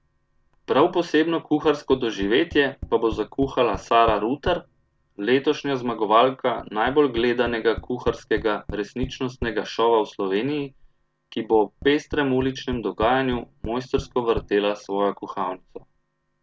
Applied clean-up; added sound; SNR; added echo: none; Tap; 17 dB; none.